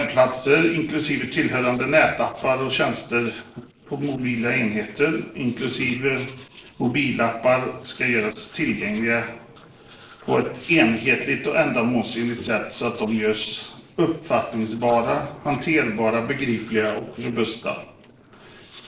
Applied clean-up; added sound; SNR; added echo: neural separator model SepFormer DNS4.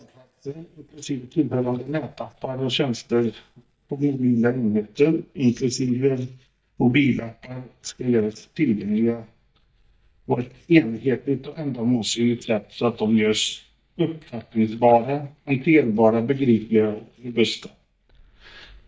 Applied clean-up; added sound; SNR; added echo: neural mask model DeepFilterNet 3.